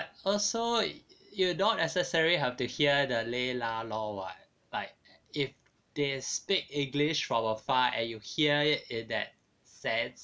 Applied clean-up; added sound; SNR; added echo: none; none; none; none.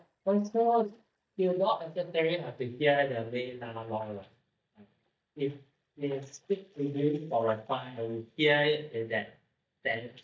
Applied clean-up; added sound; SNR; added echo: neural mask model DeepFilterNet 3.